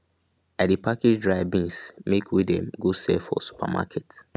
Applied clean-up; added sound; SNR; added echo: none; none; none; none.